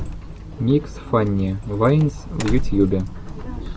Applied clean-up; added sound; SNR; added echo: none; Doorbell; 7 dB; none.